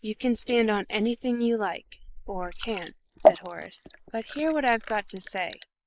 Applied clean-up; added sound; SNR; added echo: neural mask model Resemble Enhance denoiser.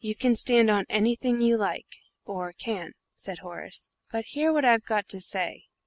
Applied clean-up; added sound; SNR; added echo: none; none; none; none.